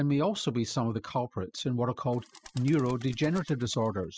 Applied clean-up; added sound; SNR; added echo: classical method spectral subtraction.